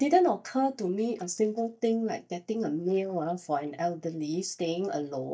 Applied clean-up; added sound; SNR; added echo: neural mask model DeepFilterNet 3.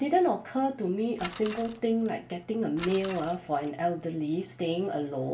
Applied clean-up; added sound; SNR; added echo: none; Bicycle; 14 dB; reverberation time 0.2 s.